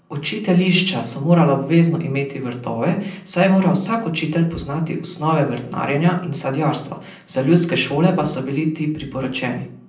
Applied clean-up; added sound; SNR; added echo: none; none; none; reverberation time 0.6 s.